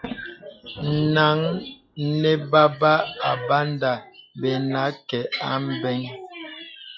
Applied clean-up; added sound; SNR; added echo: classical method log-MMSE.